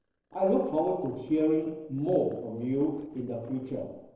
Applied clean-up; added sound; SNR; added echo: neural separator model SepFormer DNS4.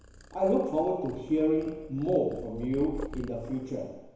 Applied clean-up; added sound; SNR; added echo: none; Purr; 15 dB; reverberation time 1.0 s.